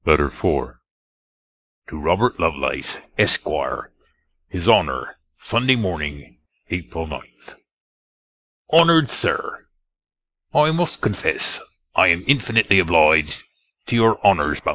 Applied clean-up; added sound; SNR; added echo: neural mask model Resemble Enhance denoiser.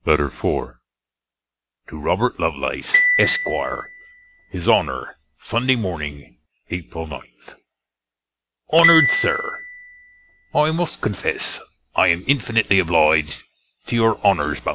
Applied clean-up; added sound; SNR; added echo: none; Glockenspiel; 3 dB; none.